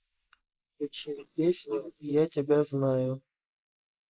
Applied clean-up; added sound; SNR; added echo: neural mask model Resemble Enhance denoiser.